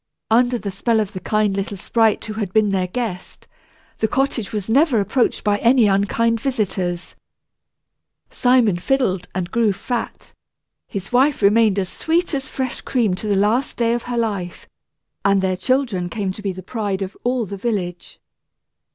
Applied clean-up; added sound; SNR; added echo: none; none; none; none.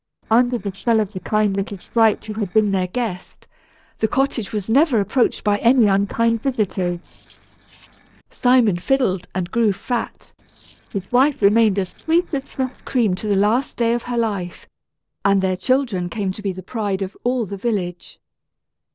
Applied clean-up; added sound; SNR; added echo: neural separator model SepFormer DNS4.